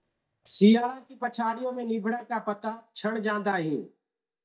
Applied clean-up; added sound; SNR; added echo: neural mask model DeepFilterNet 3.